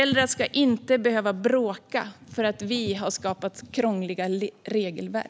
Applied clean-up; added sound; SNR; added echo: none; none; none; none.